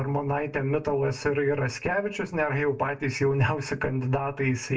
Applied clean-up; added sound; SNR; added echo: none; none; none; reverberation time 0.2 s.